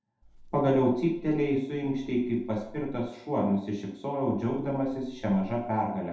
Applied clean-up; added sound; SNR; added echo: none; Wind; 20 dB; reverberation time 0.8 s.